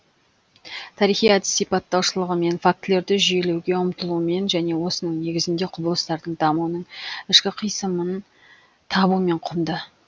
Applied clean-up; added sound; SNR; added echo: none; none; none; none.